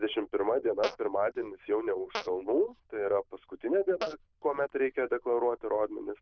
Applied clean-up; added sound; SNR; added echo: neural diffusion model UNIVERSE++.